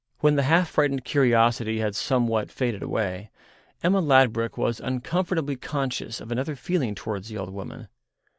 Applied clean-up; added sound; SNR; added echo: none; none; none; none.